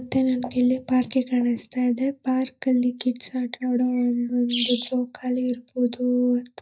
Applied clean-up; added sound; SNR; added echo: neural mask model DeepFilterNet 3.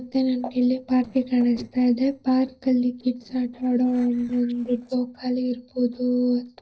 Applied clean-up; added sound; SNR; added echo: neural separator model SepFormer DNS4.